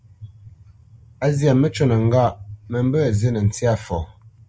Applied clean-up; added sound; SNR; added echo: none; none; none; none.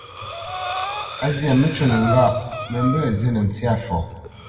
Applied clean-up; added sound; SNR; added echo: none; Breathing; 7 dB; reverberation time 1.3 s.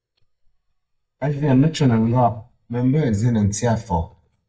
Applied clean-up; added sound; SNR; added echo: neural mask model DeepFilterNet 3.